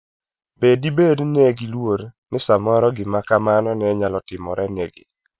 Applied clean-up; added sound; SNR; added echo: neural separator model SepFormer WHAM!.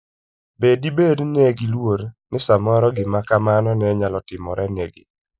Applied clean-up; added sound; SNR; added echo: neural mask model DeepFilterNet 3.